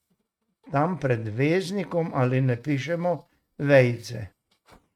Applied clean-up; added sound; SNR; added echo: neural mask model RNNoise.